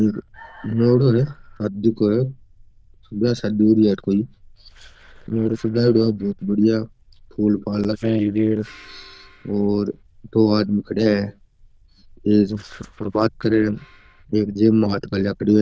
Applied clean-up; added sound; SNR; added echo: neural diffusion model UNIVERSE++.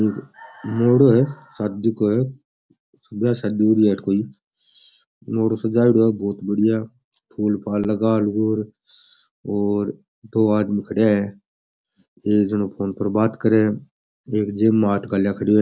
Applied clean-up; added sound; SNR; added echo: none; none; none; none.